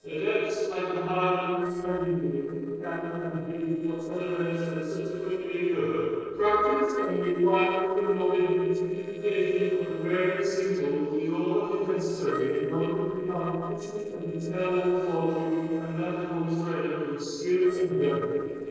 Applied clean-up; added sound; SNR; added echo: neural separator model SepFormer DNS4.